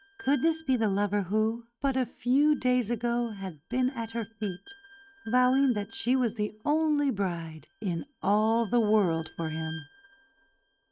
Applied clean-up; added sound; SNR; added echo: neural mask model RNNoise.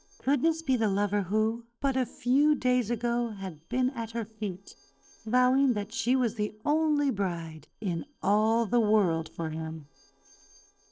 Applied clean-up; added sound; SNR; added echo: neural separator model SepFormer DNS4.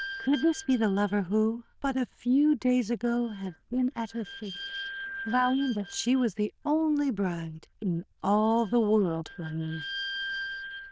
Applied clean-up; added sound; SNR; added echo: neural diffusion model UNIVERSE++.